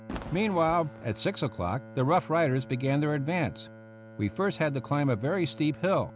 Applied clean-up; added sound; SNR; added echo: none; Bowed string instrument + Fireworks; 16 dB; none.